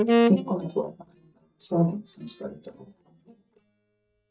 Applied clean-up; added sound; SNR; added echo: neural mask model DeepFilterNet 3.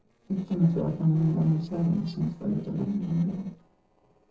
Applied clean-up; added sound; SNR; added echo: neural separator model SepFormer DNS4.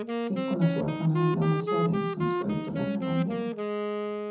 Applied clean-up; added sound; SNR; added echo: none; Wind instrument, woodwind instrument; 2 dB; reverberation time 0.6 s.